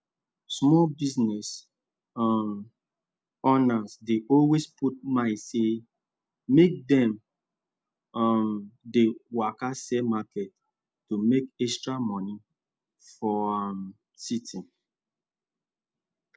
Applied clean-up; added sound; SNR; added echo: none; none; none; none.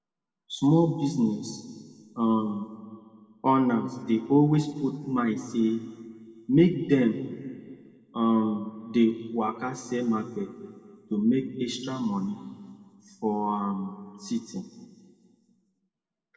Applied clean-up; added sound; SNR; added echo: none; none; none; reverberation time 1.8 s.